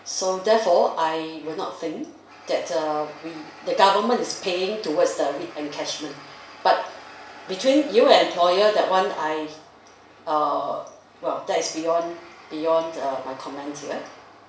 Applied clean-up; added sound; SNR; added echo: none; none; none; reverberation time 0.6 s.